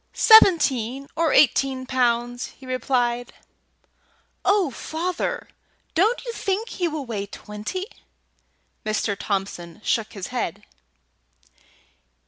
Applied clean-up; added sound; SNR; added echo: none; none; none; none.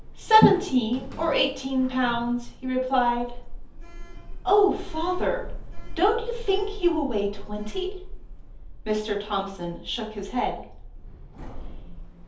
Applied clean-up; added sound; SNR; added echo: none; Sliding door; 9 dB; reverberation time 0.5 s.